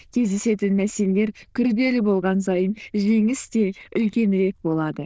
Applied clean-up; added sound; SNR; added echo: neural diffusion model UNIVERSE++.